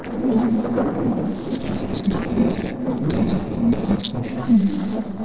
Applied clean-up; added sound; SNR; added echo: neural separator model SepFormer DNS4.